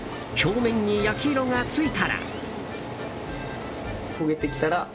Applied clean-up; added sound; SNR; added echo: none; Brass instrument; 19 dB; none.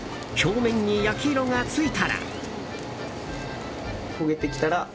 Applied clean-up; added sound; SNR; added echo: none; none; none; none.